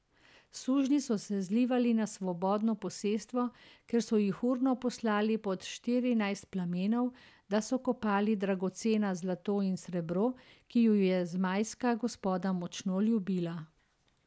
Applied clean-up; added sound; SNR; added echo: none; none; none; none.